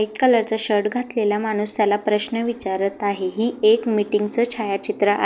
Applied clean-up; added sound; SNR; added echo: none; none; none; none.